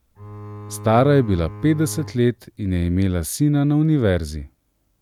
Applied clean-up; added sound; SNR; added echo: none; Bowed string instrument; 15 dB; none.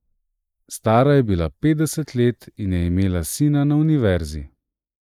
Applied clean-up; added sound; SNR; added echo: neural mask model Resemble Enhance denoiser.